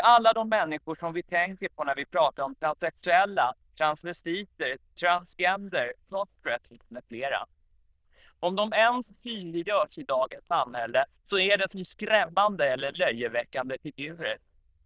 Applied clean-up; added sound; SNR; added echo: neural diffusion model UNIVERSE++.